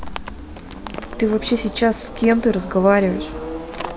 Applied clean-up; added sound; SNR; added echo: none; Livestock, farm animals, working animals; 15 dB; none.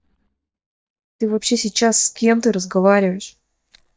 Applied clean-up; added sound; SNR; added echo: neural mask model DeepFilterNet 3.